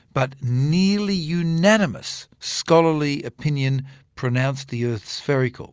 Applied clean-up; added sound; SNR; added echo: none; none; none; none.